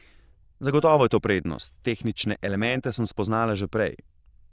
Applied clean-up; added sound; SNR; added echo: neural diffusion model UNIVERSE++.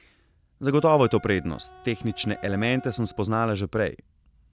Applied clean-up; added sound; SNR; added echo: none; Bowed string instrument + Wind instrument, woodwind instrument; 20 dB; none.